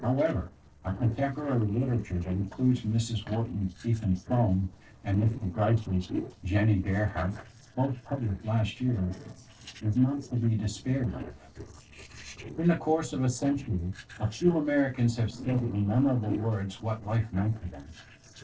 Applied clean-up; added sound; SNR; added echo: neural separator model SepFormer DNS4.